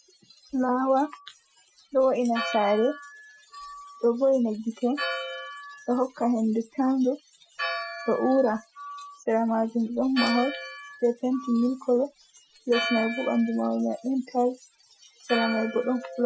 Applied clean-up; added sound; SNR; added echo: classical method Wiener filter.